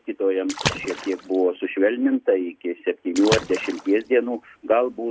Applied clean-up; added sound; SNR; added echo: none; Water / Splash, splatter; 10 dB; none.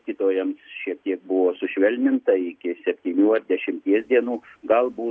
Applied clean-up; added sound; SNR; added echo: none; none; none; none.